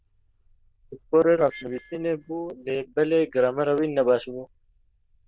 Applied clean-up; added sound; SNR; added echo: neural diffusion model UNIVERSE++.